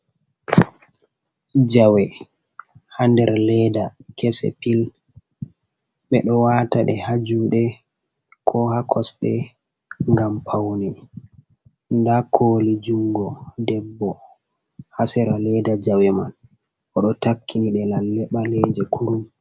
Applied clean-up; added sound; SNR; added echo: none; none; none; none.